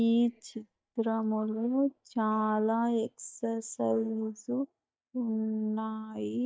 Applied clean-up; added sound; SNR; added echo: neural mask model DeepFilterNet 3.